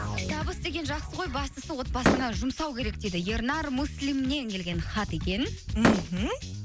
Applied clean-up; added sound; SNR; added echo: none; Slam; 0 dB; none.